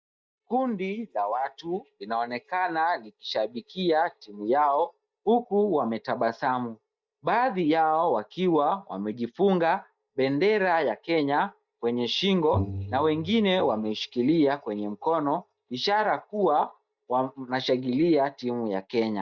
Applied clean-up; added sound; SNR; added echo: neural mask model DeepFilterNet 3.